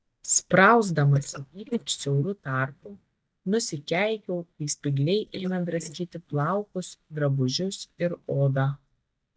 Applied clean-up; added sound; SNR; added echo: neural mask model DeepFilterNet 3.